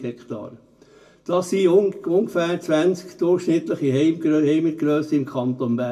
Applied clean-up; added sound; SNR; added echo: none; none; none; reverberation time 0.2 s.